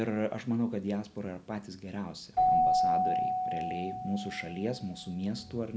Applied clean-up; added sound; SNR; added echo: none; Keyboard (musical); -3 dB; none.